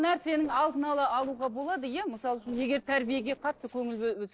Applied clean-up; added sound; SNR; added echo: neural separator model SepFormer DNS4.